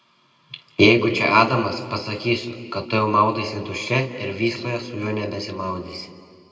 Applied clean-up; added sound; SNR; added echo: none; none; none; reverberation time 2.0 s.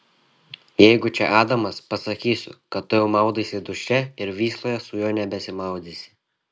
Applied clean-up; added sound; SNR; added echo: none; none; none; none.